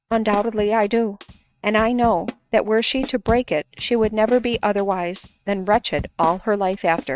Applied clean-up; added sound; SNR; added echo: neural mask model RNNoise.